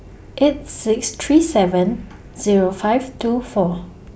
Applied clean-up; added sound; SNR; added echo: none; none; none; none.